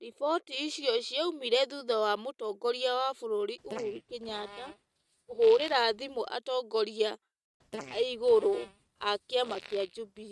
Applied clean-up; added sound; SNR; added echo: neural mask model RNNoise.